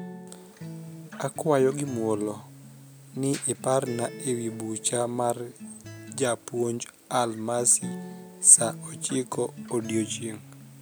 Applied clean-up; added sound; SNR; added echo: none; Acoustic guitar; 15 dB; none.